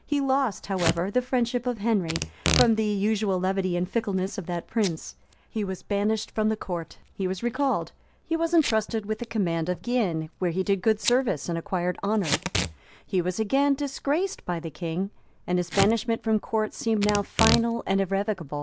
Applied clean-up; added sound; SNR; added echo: none; Packing tape, duct tape / Tearing; 9 dB; none.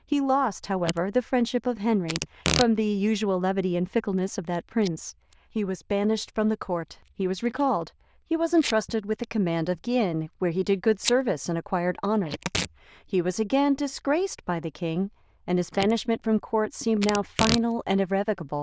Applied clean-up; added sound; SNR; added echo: neural diffusion model UNIVERSE++.